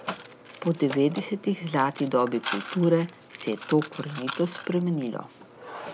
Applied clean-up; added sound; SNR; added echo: none; Mechanisms; 11 dB; none.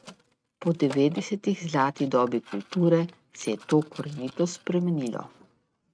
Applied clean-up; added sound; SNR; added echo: neural mask model RNNoise.